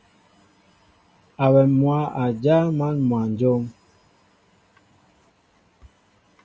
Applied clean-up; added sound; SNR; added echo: none; none; none; none.